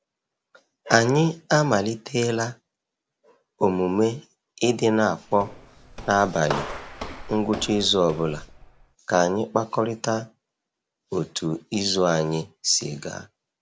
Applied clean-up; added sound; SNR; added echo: none; Walk, footsteps; 11 dB; none.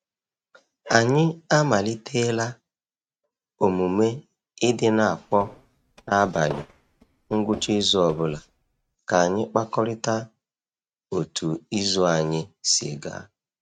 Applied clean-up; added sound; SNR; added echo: neural mask model RNNoise.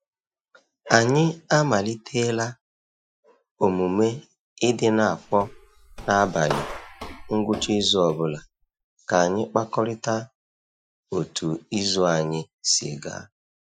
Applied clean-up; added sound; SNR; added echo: classical method Wiener filter.